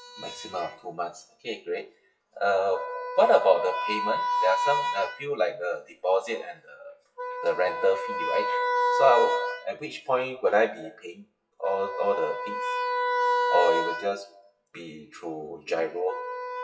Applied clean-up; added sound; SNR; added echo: classical method WPE with log-MMSE.